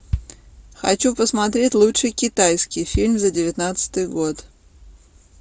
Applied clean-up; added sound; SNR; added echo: none; Bass drum; 13 dB; none.